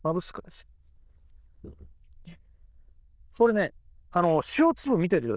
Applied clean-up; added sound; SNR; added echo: neural diffusion model UNIVERSE++.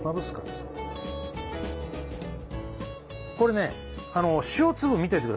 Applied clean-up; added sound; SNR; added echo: none; Gong; 16 dB; none.